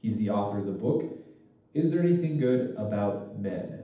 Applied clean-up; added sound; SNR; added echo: none; none; none; reverberation time 0.8 s.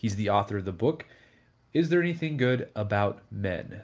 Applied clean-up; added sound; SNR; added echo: none; none; none; none.